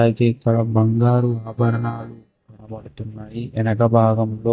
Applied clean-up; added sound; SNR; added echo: neural mask model DeepFilterNet 3.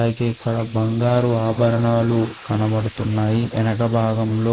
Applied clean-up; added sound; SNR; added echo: neural mask model Resemble Enhance denoiser.